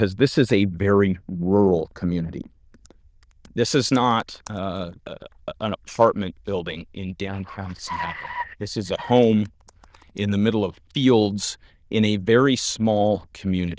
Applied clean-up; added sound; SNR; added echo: neural diffusion model UNIVERSE++.